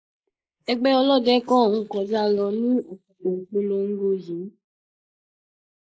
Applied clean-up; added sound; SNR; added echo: neural mask model Resemble Enhance denoiser.